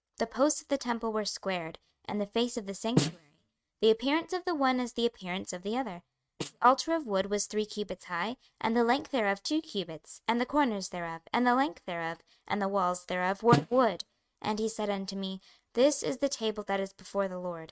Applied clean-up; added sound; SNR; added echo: neural mask model RNNoise.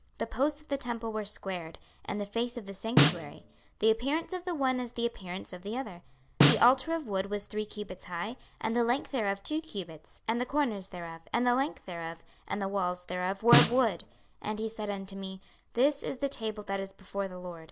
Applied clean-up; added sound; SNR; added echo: none; Snare drum; -3 dB; none.